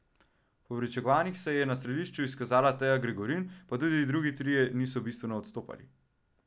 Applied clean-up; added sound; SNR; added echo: none; none; none; none.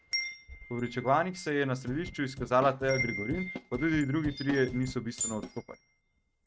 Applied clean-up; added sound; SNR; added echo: neural mask model RNNoise.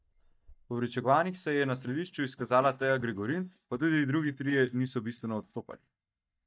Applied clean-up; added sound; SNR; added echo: neural mask model DeepFilterNet 3.